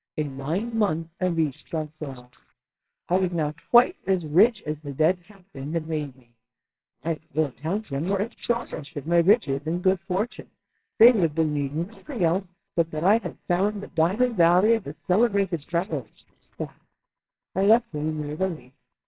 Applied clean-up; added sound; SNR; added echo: neural separator model SepFormer WHAMR!.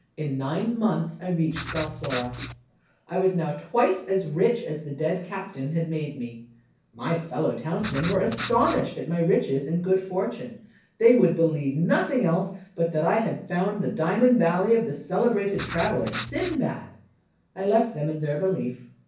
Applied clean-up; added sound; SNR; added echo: none; Writing; 10 dB; reverberation time 0.6 s.